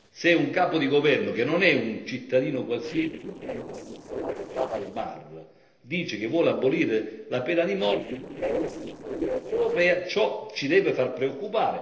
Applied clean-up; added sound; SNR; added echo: neural separator model SepFormer DNS4.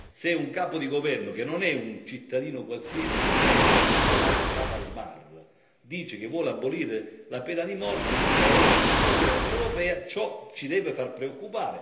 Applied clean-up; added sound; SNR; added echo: none; Waves, surf; -4 dB; reverberation time 1.4 s.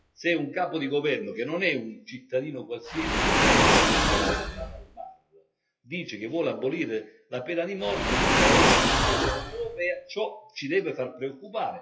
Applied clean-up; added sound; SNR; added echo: classical method WPE with log-MMSE.